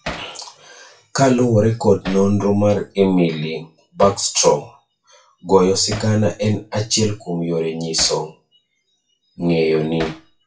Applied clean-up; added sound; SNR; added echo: classical method WPE with log-MMSE.